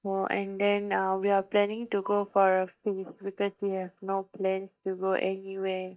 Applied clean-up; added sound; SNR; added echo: neural mask model DeepFilterNet 3.